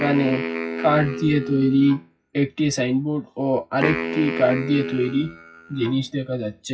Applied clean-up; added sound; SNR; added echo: classical method WPE with log-MMSE.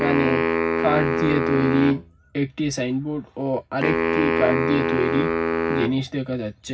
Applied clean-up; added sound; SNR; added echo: none; Wind instrument, woodwind instrument; 0 dB; reverberation time 0.4 s.